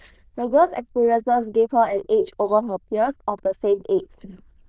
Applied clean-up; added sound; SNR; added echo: neural diffusion model UNIVERSE++.